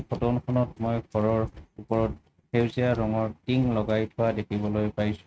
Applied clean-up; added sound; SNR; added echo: neural mask model RNNoise.